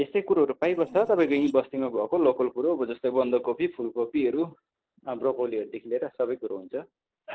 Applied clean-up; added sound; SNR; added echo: neural separator model SepFormer DNS4.